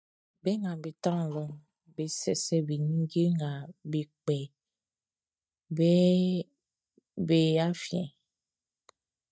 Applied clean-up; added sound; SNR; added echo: neural mask model DeepFilterNet 3.